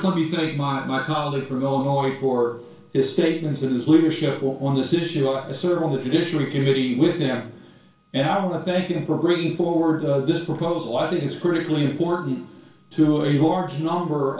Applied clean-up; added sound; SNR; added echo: none; none; none; reverberation time 0.3 s.